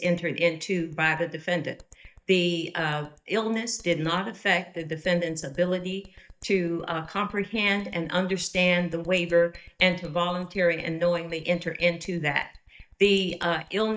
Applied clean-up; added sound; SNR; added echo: neural mask model DeepFilterNet 3.